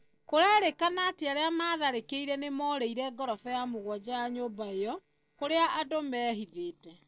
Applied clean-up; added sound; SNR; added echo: neural separator model SepFormer DNS4.